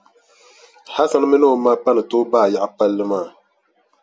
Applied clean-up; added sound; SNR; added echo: none; none; none; none.